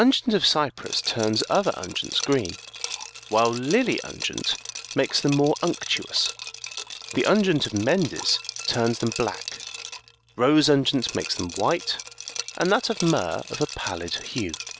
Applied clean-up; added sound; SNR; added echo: none; Liquid; 12 dB; none.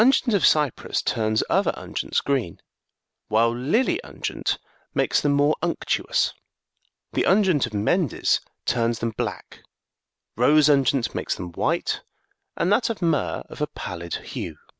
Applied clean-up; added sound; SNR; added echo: none; none; none; none.